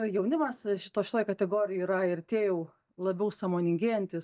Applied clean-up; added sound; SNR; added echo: neural mask model DeepFilterNet 3.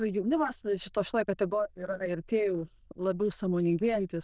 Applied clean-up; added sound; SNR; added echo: neural diffusion model UNIVERSE++.